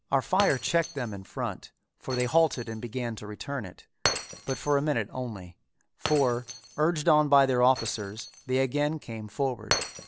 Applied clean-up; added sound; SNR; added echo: none; Shatter; 10 dB; none.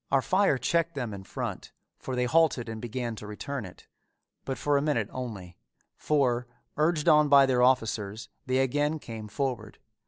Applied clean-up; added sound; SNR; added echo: none; none; none; none.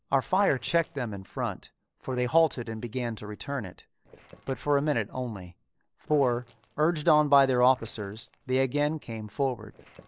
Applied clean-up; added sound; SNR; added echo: neural separator model SepFormer DNS4.